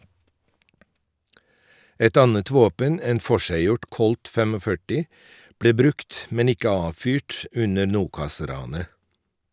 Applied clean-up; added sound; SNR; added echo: none; none; none; none.